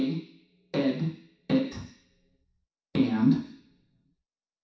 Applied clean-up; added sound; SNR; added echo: none; none; none; reverberation time 0.7 s.